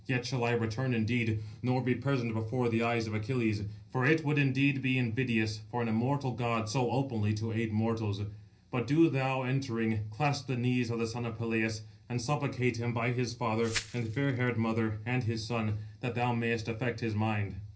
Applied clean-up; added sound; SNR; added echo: none; Glass; 12 dB; reverberation time 0.5 s.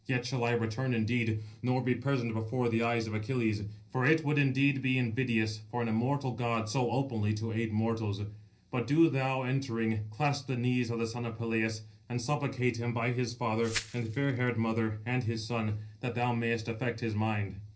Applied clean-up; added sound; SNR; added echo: neural separator model SepFormer DNS4.